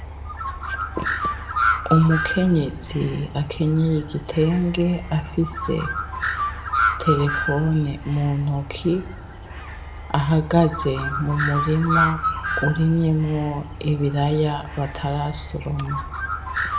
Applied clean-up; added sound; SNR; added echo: none; Bird; 5 dB; reverberation time 1.0 s.